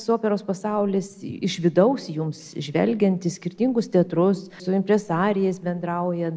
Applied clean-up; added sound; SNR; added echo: none; none; none; none.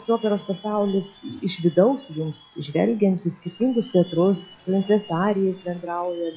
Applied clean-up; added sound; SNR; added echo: classical method log-MMSE.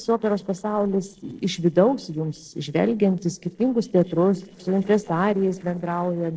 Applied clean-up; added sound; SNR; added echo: neural separator model SepFormer DNS4.